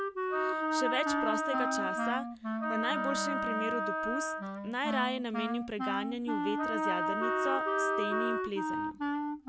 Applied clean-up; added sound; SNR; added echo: none; Wind instrument, woodwind instrument + Wind instrument, woodwind instrument; -4 dB; none.